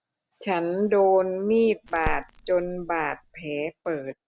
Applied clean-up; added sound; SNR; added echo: none; Crackle; 12 dB; none.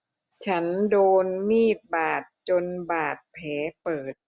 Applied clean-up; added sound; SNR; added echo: none; none; none; none.